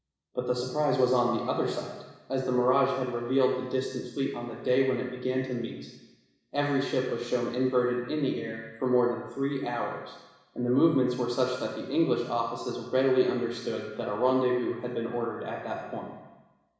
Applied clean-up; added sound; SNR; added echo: none; none; none; reverberation time 1.0 s.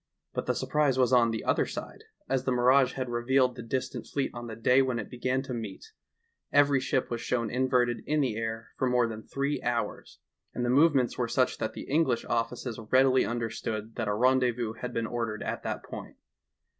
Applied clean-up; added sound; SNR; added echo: none; none; none; none.